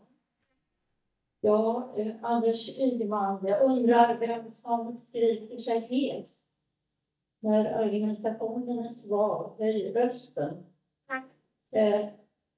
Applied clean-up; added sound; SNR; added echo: neural mask model DeepFilterNet 3.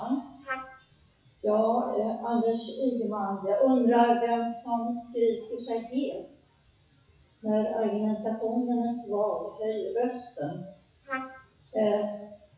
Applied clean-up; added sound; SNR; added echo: classical method WPE with log-MMSE.